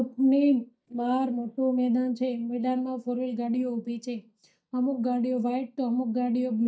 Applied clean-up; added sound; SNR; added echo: neural mask model DeepFilterNet 3.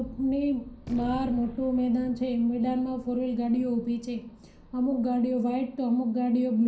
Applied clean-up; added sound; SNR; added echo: none; Gunshot, gunfire; 19 dB; reverberation time 0.6 s.